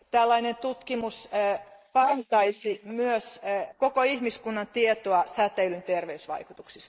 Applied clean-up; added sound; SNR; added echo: neural mask model Resemble Enhance denoiser.